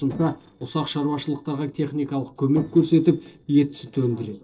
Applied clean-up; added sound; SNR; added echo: neural separator model SepFormer DNS4.